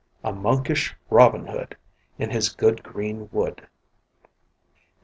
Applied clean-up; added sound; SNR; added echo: none; none; none; none.